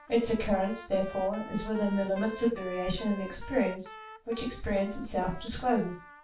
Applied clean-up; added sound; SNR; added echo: none; Trumpet; 16 dB; reverberation time 0.2 s.